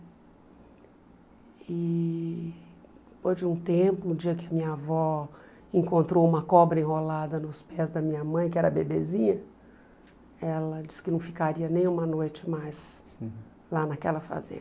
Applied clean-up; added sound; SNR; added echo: none; none; none; none.